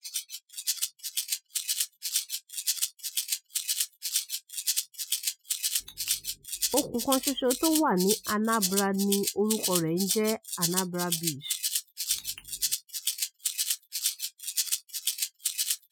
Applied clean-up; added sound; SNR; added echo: classical method Wiener filter.